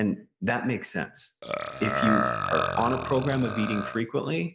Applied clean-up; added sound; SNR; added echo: none; Burping, eructation; 2 dB; none.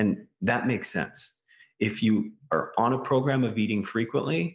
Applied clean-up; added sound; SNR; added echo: none; none; none; none.